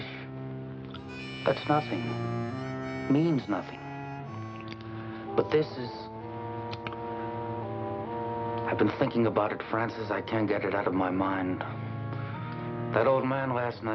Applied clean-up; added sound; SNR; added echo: none; Harmonica; 16 dB; none.